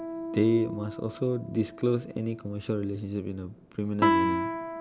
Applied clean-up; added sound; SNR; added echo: none; Guitar; 2 dB; none.